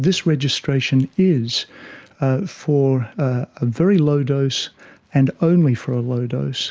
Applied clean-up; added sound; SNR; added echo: none; none; none; none.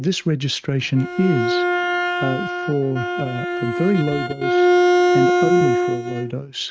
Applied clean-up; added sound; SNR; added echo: neural mask model RNNoise.